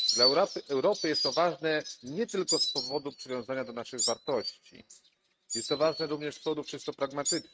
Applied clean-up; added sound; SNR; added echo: neural mask model RNNoise.